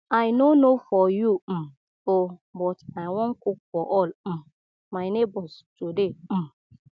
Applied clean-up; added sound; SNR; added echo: none; none; none; none.